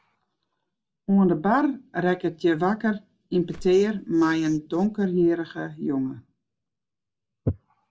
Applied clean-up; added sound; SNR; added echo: none; Whoosh, swoosh, swish; 20 dB; none.